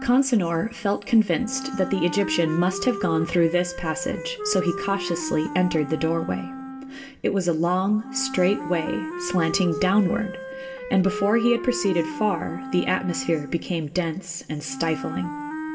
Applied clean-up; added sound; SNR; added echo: none; Wind instrument, woodwind instrument; 9 dB; reverberation time 1.6 s.